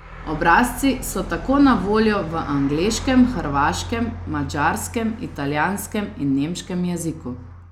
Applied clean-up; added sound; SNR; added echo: none; none; none; none.